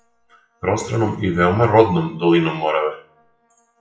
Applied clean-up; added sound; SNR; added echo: classical method WPE with log-MMSE.